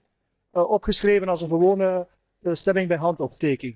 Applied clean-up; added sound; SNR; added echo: neural mask model DeepFilterNet 3.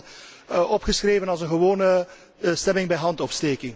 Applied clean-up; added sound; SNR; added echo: none; none; none; none.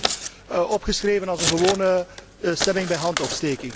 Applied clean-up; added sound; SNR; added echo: none; Scissors; 6 dB; none.